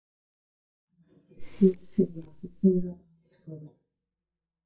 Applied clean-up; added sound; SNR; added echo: neural mask model DeepFilterNet 3.